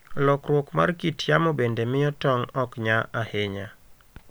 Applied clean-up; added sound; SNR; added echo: none; none; none; none.